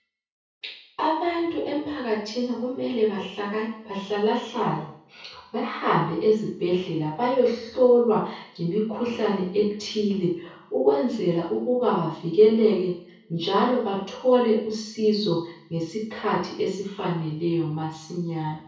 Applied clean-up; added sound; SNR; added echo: none; none; none; reverberation time 0.6 s.